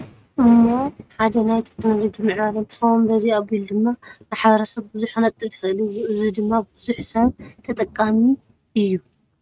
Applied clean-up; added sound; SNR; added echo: neural mask model RNNoise.